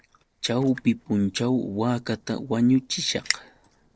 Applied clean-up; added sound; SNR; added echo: neural separator model SepFormer DNS4.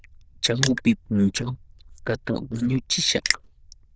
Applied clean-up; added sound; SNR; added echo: neural diffusion model UNIVERSE++.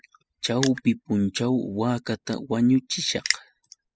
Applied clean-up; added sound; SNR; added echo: classical method spectral subtraction.